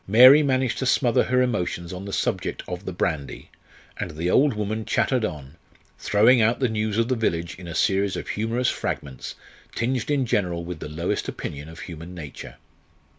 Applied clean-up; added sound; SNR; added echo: none; none; none; none.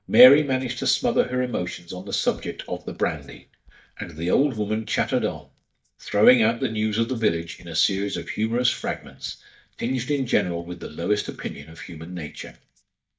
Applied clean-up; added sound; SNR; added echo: neural mask model DeepFilterNet 3.